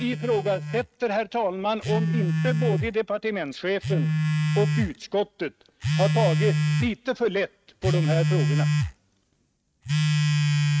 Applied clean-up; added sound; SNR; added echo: neural mask model RNNoise.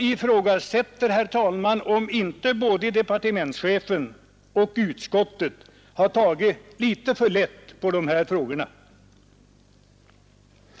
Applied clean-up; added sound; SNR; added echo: none; none; none; none.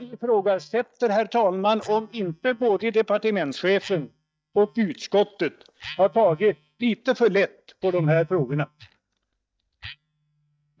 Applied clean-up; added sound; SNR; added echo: neural mask model DeepFilterNet 3.